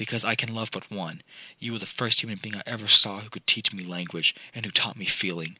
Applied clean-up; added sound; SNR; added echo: none; none; none; none.